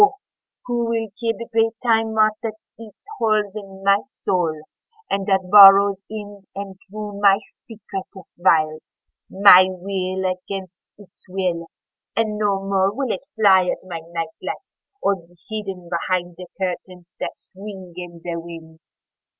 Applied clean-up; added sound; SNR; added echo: none; none; none; none.